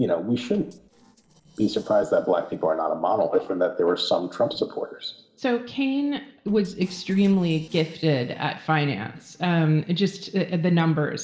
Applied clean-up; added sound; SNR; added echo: neural separator model SepFormer DNS4.